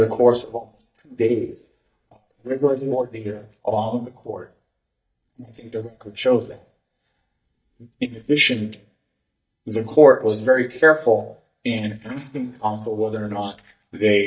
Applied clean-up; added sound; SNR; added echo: neural mask model DeepFilterNet 3.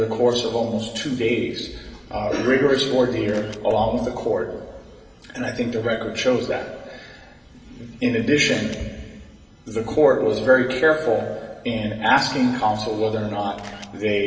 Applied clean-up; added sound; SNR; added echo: none; Camera; 18 dB; reverberation time 1.9 s.